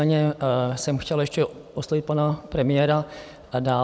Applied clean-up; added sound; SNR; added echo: none; none; none; none.